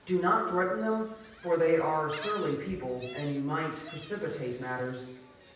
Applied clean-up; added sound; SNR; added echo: none; Gull, seagull; 19 dB; reverberation time 0.9 s.